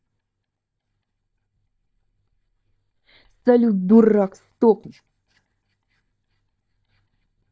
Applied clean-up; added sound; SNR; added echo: neural mask model DeepFilterNet 3.